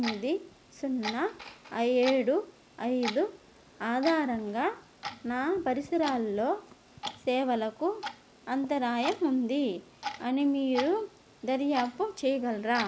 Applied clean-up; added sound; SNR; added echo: none; Clock; 13 dB; none.